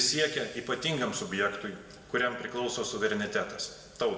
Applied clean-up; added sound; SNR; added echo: none; none; none; reverberation time 1.5 s.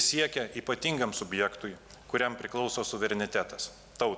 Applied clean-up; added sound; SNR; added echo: none; none; none; none.